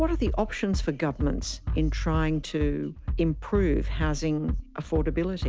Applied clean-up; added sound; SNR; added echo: none; Bass drum; 2 dB; none.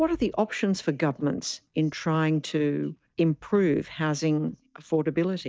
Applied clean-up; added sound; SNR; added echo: neural mask model DeepFilterNet 3.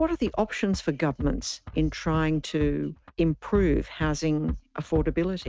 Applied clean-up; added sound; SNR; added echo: neural mask model RNNoise.